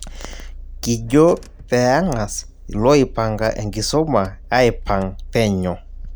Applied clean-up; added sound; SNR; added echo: none; Engine / Car; 13 dB; none.